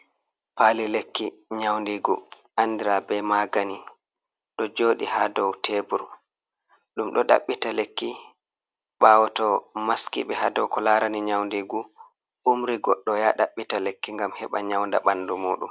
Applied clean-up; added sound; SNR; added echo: none; none; none; none.